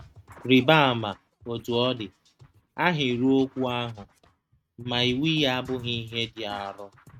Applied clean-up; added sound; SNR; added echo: neural mask model RNNoise.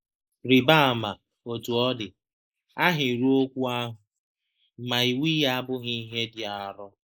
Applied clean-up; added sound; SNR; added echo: neural mask model Resemble Enhance denoiser.